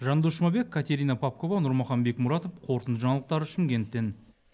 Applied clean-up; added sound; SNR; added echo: none; none; none; none.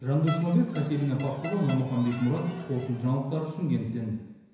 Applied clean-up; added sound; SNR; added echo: none; Crowd; 14 dB; reverberation time 1.0 s.